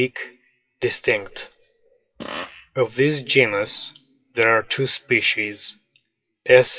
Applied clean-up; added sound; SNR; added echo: classical method WPE with log-MMSE.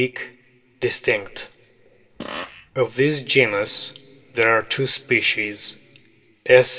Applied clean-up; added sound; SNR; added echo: none; Fart; 15 dB; reverberation time 1.7 s.